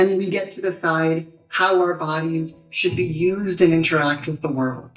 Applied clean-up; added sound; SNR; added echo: neural mask model DeepFilterNet 3.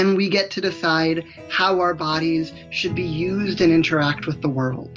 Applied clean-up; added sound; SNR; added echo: none; none; none; none.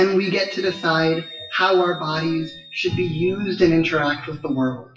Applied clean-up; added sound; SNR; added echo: classical method WPE with log-MMSE.